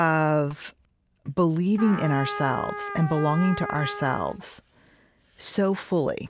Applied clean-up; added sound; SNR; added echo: none; Trumpet; 12 dB; none.